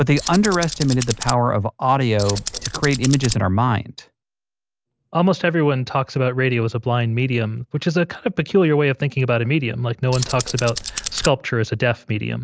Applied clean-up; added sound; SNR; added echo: none; Tools; 8 dB; none.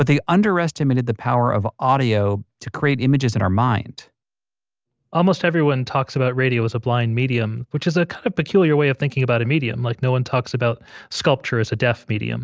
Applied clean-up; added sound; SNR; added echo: none; none; none; none.